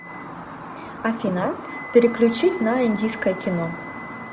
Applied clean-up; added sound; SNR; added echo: none; Wind instrument, woodwind instrument; 18 dB; none.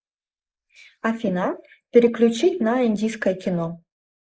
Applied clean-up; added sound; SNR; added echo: neural mask model Resemble Enhance denoiser.